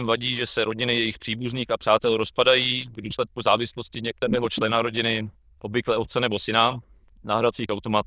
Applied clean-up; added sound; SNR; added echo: neural diffusion model UNIVERSE++.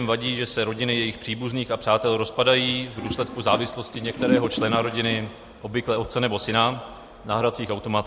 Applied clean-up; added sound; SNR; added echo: none; Toilet flush; 6 dB; none.